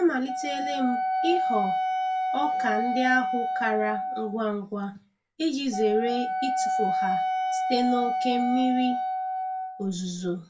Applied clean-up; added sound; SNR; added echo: none; Wind instrument, woodwind instrument; 0 dB; reverberation time 0.2 s.